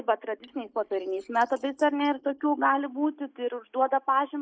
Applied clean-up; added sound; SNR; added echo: neural mask model Resemble Enhance denoiser.